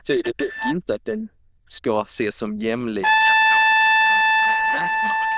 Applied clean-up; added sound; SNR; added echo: neural diffusion model UNIVERSE++.